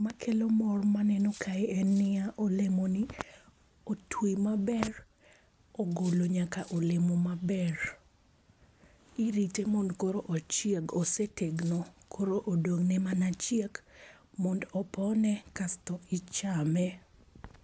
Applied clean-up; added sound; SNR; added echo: none; Cutlery, silverware; 17 dB; none.